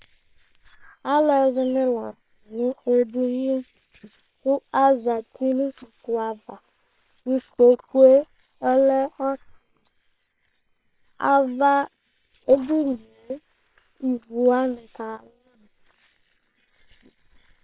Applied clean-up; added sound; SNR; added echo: neural separator model SepFormer WHAM!.